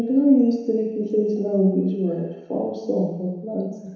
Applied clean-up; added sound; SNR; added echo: none; none; none; reverberation time 1.0 s.